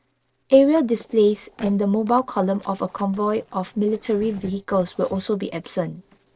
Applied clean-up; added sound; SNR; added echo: neural separator model SepFormer DNS4.